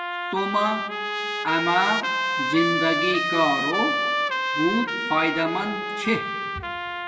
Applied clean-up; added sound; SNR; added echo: none; Trumpet; 1 dB; reverberation time 1.2 s.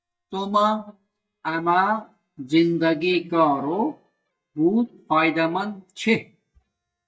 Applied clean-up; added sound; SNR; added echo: neural mask model DeepFilterNet 3.